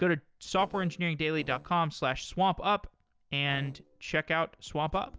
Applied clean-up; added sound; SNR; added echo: neural separator model SepFormer DNS4.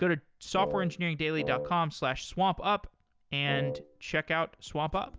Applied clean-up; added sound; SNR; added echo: none; Wind instrument, woodwind instrument; 6 dB; none.